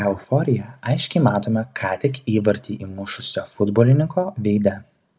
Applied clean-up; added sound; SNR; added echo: none; none; none; none.